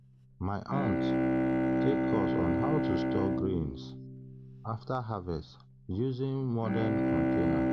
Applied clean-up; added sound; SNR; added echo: none; Bowed string instrument; -3 dB; none.